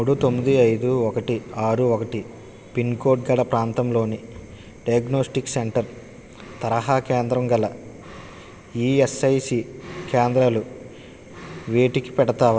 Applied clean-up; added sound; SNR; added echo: none; none; none; none.